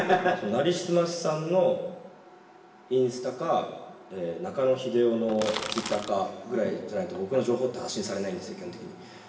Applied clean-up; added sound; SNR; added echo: none; Crackle; 7 dB; reverberation time 1.1 s.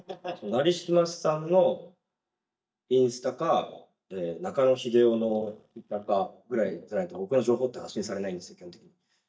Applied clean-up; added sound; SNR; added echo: neural mask model DeepFilterNet 3.